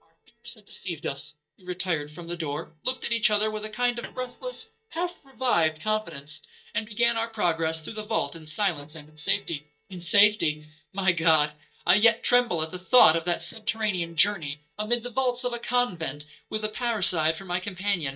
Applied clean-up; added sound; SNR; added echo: neural mask model DeepFilterNet 3.